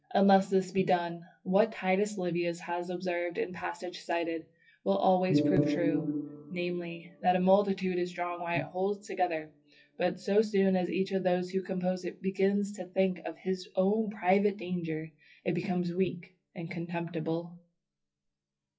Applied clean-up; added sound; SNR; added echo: classical method WPE with log-MMSE.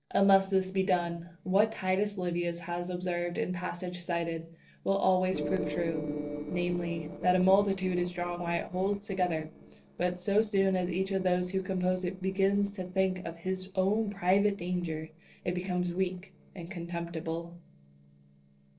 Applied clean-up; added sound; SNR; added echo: neural separator model SepFormer DNS4.